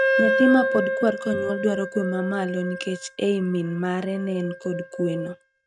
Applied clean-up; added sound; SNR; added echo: neural mask model RNNoise.